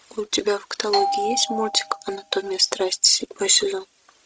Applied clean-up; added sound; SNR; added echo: neural mask model RNNoise.